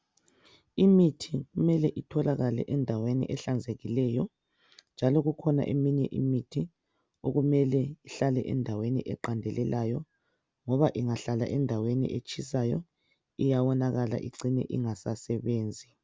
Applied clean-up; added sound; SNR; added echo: none; none; none; none.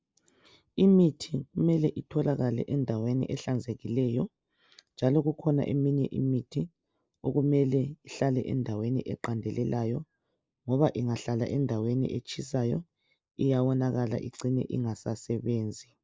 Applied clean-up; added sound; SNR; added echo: neural mask model Resemble Enhance denoiser.